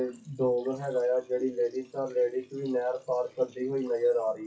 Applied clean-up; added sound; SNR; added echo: classical method WPE with log-MMSE.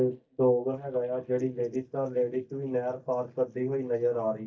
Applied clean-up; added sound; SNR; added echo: neural mask model DeepFilterNet 3.